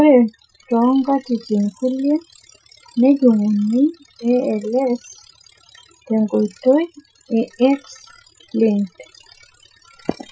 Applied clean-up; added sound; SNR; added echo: classical method Wiener filter.